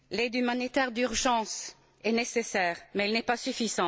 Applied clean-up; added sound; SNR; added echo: none; none; none; none.